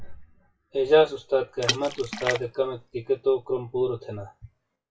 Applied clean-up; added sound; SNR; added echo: classical method WPE with log-MMSE.